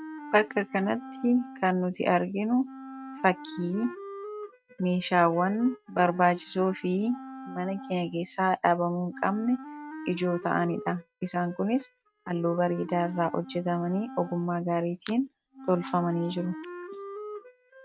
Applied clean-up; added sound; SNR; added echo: neural mask model RNNoise.